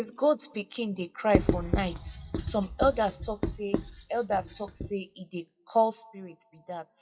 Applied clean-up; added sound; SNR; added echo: classical method WPE with log-MMSE.